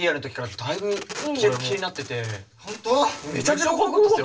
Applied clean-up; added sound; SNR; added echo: none; Packing tape, duct tape; 17 dB; reverberation time 0.2 s.